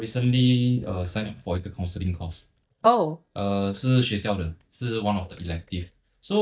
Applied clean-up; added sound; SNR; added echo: neural mask model DeepFilterNet 3.